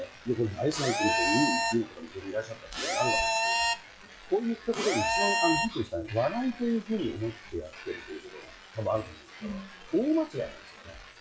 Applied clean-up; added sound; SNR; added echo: classical method WPE with log-MMSE.